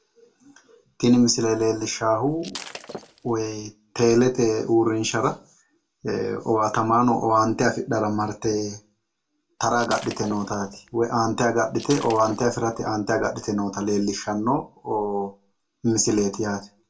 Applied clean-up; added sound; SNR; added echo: none; Shatter; 16 dB; reverberation time 0.2 s.